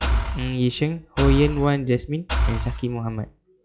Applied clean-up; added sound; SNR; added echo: classical method log-MMSE.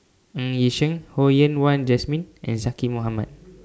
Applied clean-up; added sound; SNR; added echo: none; none; none; none.